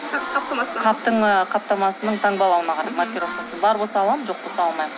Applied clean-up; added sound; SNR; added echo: none; Wind instrument, woodwind instrument; 14 dB; none.